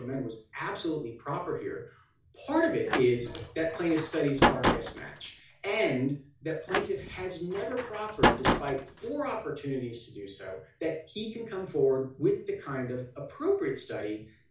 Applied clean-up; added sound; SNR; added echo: none; Slam; -1 dB; reverberation time 0.4 s.